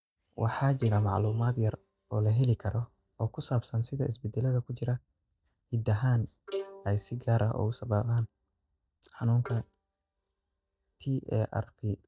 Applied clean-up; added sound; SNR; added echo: neural mask model DeepFilterNet 3.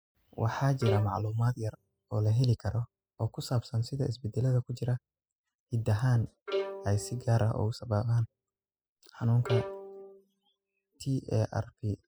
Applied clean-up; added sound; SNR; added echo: classical method spectral subtraction.